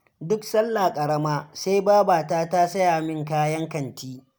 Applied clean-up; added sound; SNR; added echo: none; none; none; none.